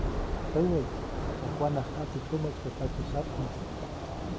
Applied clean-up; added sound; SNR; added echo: none; Thunder / Rain; 0 dB; none.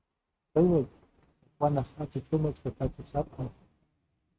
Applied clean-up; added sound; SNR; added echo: neural mask model RNNoise.